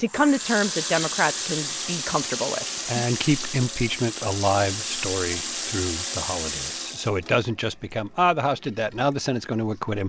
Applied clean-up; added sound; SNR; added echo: none; Water tap, faucet; 7 dB; none.